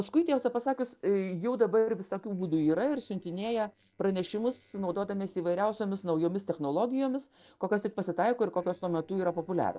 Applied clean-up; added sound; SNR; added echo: neural separator model SepFormer DNS4.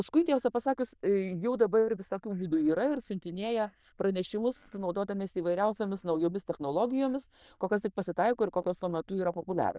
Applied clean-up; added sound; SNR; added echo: neural diffusion model UNIVERSE++.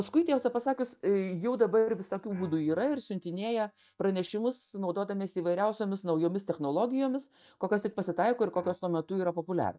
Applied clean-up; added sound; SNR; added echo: neural mask model DeepFilterNet 3.